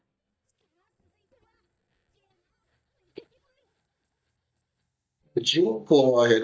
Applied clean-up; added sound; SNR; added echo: neural mask model DeepFilterNet 3.